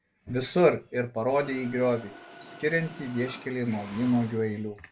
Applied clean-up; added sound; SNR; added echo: none; Mechanisms; 19 dB; reverberation time 0.2 s.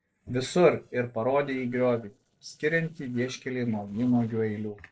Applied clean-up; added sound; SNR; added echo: neural separator model SepFormer DNS4.